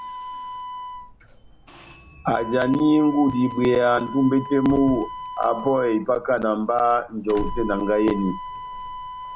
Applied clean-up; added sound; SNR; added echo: none; Doorbell + Wind instrument, woodwind instrument; 12 dB; none.